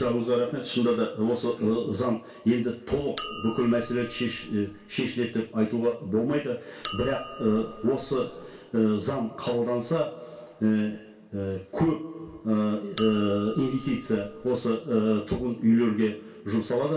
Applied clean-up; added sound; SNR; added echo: none; Chink, clink; 9 dB; reverberation time 0.2 s.